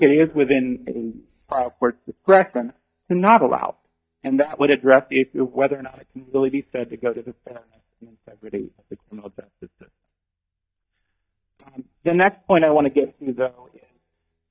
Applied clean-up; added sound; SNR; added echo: neural mask model DeepFilterNet 3.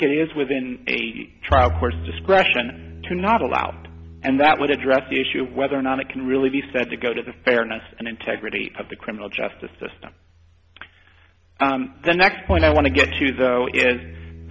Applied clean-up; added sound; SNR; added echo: none; Bowed string instrument; 12 dB; none.